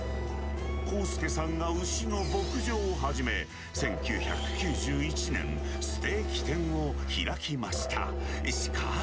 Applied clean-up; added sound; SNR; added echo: none; Musical instrument; -1 dB; none.